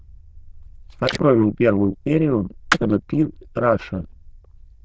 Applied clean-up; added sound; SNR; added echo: neural diffusion model UNIVERSE++.